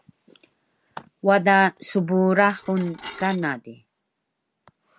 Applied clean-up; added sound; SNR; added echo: none; Dishes, pots, and pans / Glass; 16 dB; none.